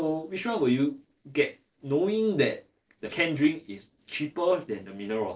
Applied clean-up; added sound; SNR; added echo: neural separator model SepFormer DNS4.